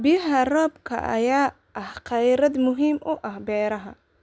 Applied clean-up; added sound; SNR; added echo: none; none; none; none.